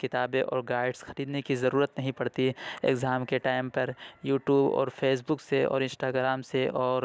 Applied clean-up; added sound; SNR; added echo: none; none; none; none.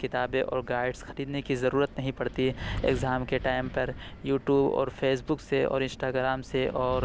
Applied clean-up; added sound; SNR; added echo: none; Wind; 13 dB; none.